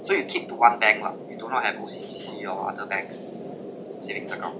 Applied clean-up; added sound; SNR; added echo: none; none; none; none.